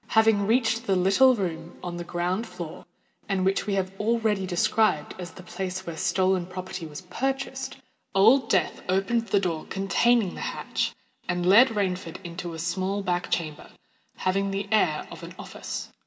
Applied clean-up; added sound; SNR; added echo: none; none; none; none.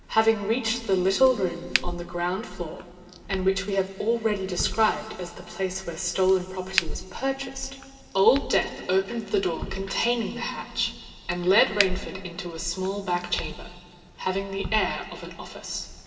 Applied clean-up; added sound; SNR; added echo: none; Crack; 9 dB; reverberation time 2.3 s.